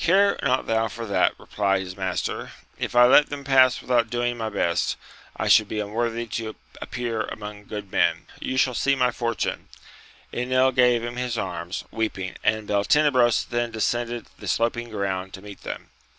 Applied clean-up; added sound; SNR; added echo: none; none; none; none.